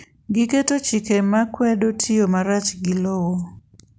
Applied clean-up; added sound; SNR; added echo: none; none; none; none.